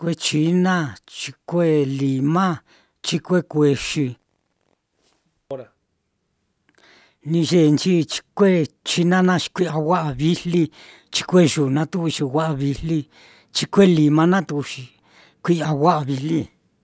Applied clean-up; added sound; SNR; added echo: none; none; none; none.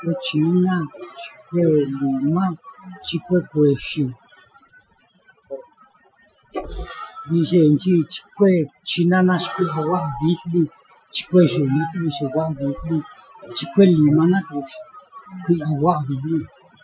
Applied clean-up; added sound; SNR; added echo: classical method Wiener filter.